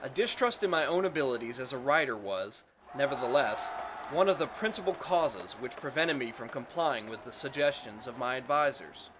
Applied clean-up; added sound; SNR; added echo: none; Crowd; 13 dB; none.